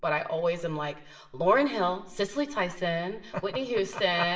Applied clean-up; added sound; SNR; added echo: none; none; none; reverberation time 0.7 s.